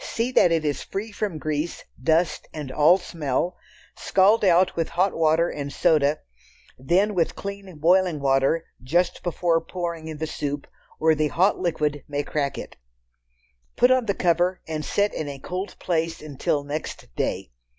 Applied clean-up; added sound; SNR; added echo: none; none; none; none.